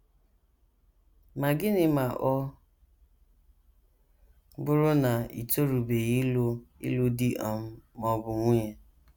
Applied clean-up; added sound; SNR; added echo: none; none; none; none.